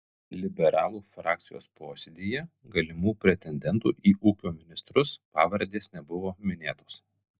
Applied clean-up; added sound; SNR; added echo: none; none; none; none.